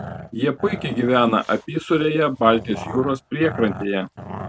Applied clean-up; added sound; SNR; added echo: none; Growling; 14 dB; none.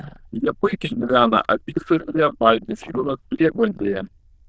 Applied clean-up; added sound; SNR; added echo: neural diffusion model UNIVERSE++.